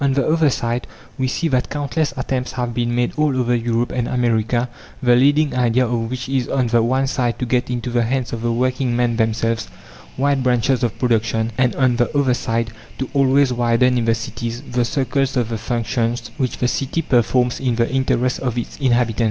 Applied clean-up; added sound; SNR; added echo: none; none; none; none.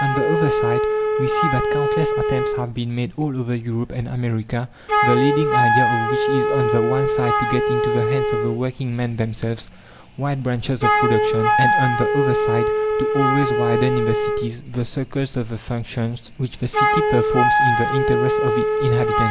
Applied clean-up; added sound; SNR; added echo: none; Wind instrument, woodwind instrument; -3 dB; none.